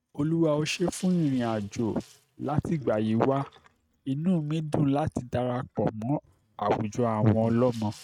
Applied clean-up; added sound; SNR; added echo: neural mask model RNNoise.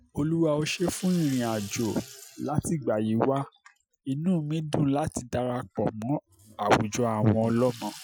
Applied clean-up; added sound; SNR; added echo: classical method Wiener filter.